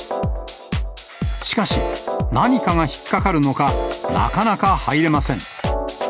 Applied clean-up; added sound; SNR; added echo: none; Camera; 19 dB; none.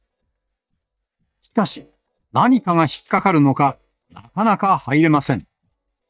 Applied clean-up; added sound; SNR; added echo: neural mask model DeepFilterNet 3.